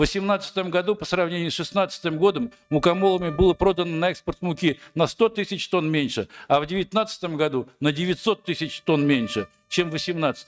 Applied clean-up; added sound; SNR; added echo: neural mask model RNNoise.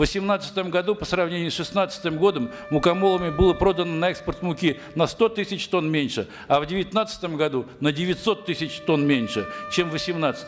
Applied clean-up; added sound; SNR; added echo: none; Wind instrument, woodwind instrument; 18 dB; none.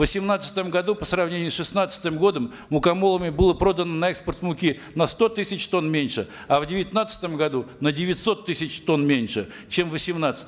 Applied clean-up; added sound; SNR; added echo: none; none; none; none.